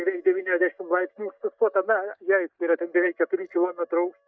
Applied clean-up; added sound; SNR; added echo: neural mask model DeepFilterNet 3.